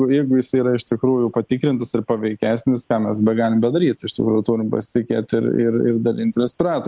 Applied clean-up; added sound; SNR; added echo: none; none; none; none.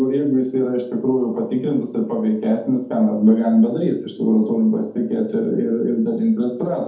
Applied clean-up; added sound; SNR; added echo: none; none; none; reverberation time 0.6 s.